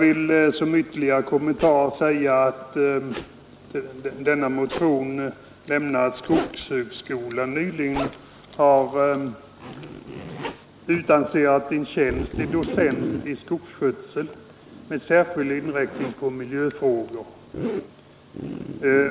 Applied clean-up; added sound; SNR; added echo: none; Zipper (clothing); 13 dB; none.